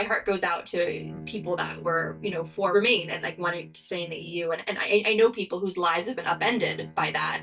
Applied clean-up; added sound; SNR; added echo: neural mask model DeepFilterNet 3.